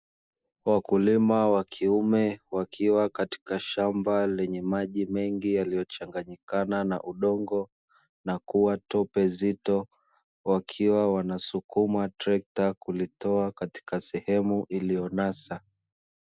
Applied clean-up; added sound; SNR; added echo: neural mask model Resemble Enhance denoiser.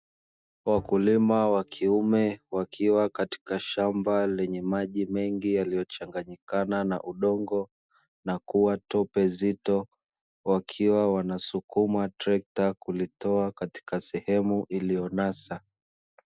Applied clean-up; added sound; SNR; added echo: neural mask model DeepFilterNet 3.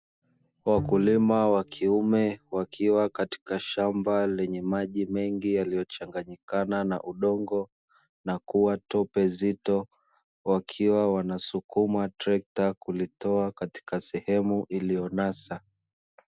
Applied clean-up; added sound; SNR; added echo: none; Bowed string instrument; 14 dB; none.